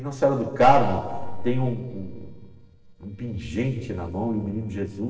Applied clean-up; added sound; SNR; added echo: neural separator model SepFormer DNS4.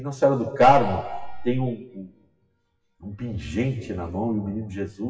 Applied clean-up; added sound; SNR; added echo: classical method WPE with log-MMSE.